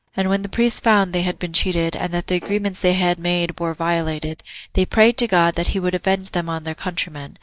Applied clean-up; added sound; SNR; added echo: neural mask model DeepFilterNet 3.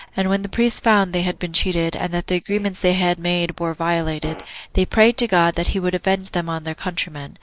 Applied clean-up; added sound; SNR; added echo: neural mask model Resemble Enhance denoiser.